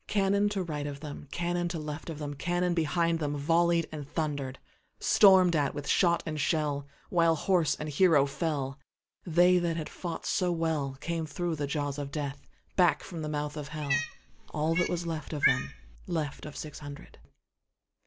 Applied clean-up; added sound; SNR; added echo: none; Cat; 6 dB; none.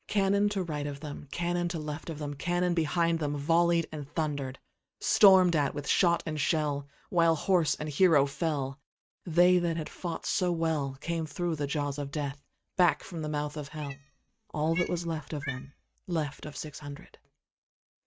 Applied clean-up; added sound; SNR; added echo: neural mask model RNNoise.